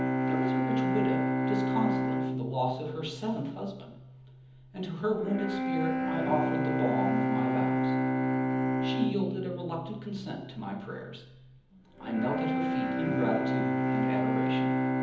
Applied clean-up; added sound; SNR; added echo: none; Bowed string instrument; -4 dB; reverberation time 1.3 s.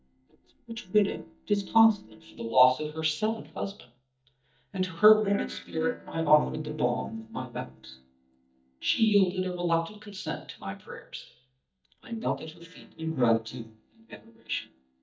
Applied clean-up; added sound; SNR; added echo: neural mask model DeepFilterNet 3.